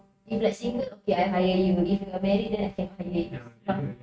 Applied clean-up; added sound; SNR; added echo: neural mask model RNNoise.